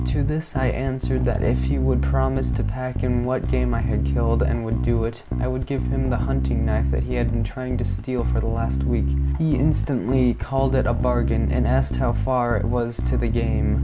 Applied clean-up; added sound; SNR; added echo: none; Bass guitar; -2 dB; none.